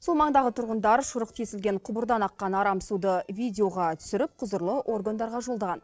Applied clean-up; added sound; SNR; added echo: neural separator model SepFormer DNS4.